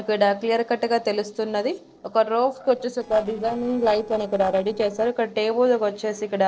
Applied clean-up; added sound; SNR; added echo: neural separator model SepFormer DNS4.